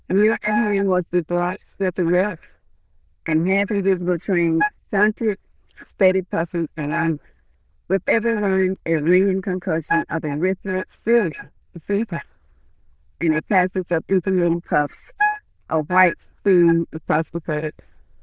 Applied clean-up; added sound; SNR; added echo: neural diffusion model UNIVERSE++.